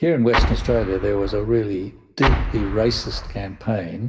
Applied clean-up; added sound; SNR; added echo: none; Explosion; 3 dB; reverberation time 0.7 s.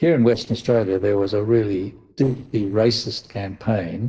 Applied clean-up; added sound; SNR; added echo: neural separator model SepFormer DNS4.